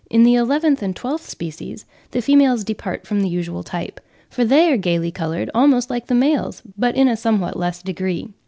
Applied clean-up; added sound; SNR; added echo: none; none; none; none.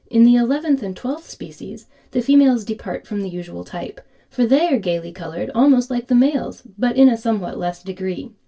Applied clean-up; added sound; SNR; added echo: none; none; none; reverberation time 0.1 s.